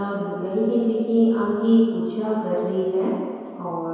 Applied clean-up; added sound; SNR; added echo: none; none; none; reverberation time 2.2 s.